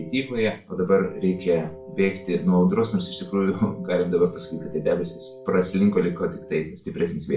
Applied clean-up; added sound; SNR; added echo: none; Wind instrument, woodwind instrument; 19 dB; reverberation time 0.3 s.